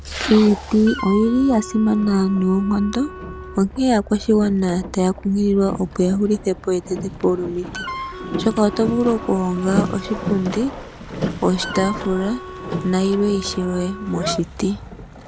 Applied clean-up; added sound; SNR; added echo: none; Wind instrument, woodwind instrument + Boat, Water vehicle; 10 dB; none.